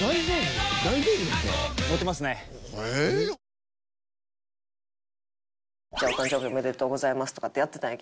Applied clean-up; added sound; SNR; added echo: none; none; none; none.